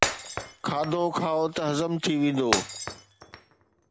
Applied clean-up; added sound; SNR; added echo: none; Shatter; 6 dB; none.